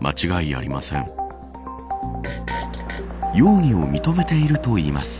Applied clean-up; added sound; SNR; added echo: none; Fart; 16 dB; none.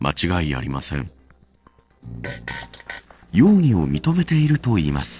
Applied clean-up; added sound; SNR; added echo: neural separator model SepFormer DNS4.